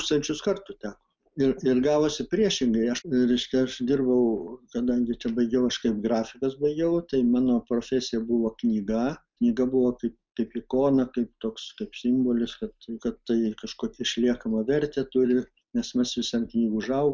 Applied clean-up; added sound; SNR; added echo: neural mask model Resemble Enhance denoiser.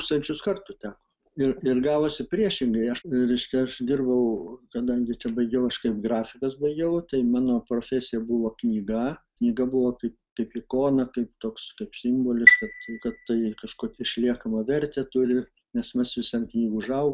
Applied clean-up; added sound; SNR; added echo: none; Chime; -2 dB; none.